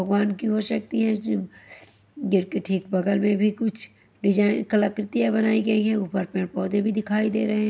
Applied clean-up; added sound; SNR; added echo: none; none; none; none.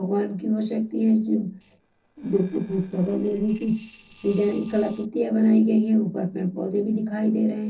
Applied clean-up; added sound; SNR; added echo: neural separator model SepFormer DNS4.